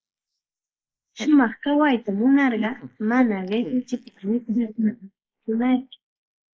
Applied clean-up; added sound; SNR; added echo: neural mask model Resemble Enhance denoiser.